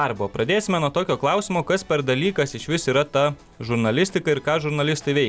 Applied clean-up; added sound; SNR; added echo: none; none; none; none.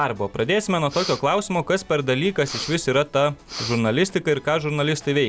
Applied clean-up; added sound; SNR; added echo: none; Breathing; 14 dB; none.